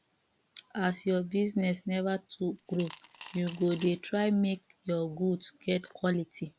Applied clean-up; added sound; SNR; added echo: none; Coin (dropping) / Glass; 15 dB; none.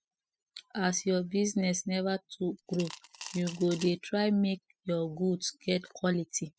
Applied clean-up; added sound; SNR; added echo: classical method spectral subtraction.